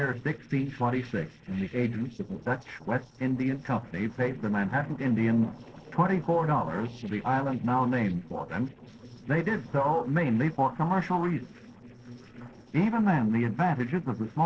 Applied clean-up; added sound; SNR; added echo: neural separator model SepFormer DNS4.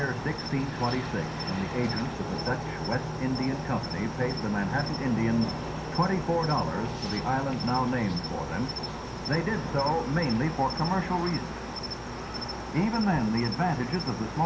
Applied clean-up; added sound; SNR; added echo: none; Cricket; 5 dB; reverberation time 0.3 s.